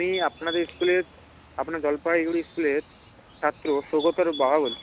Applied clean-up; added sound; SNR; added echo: none; Bird; 15 dB; none.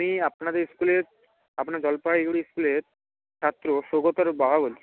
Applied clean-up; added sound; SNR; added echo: none; none; none; none.